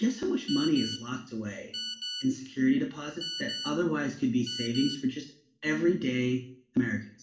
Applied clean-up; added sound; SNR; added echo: none; Telephone; 9 dB; reverberation time 0.5 s.